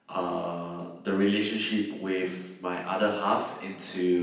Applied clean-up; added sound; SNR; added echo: none; none; none; reverberation time 0.9 s.